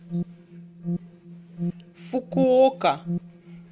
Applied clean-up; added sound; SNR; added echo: none; Alarm; 7 dB; none.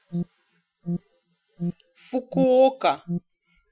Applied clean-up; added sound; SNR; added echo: classical method Wiener filter.